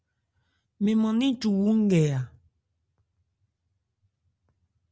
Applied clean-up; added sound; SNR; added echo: none; none; none; none.